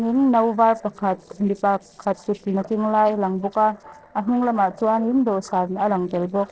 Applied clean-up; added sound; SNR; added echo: neural separator model SepFormer DNS4.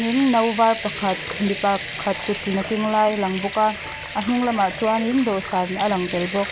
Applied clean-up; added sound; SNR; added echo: none; Sink (filling or washing) / Water tap, faucet / Liquid; 7 dB; none.